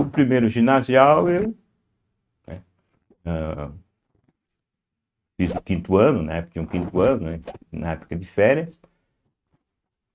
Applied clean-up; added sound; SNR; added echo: neural mask model RNNoise.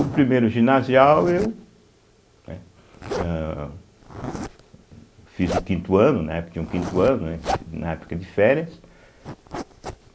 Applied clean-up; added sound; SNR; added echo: none; Zipper (clothing); 12 dB; none.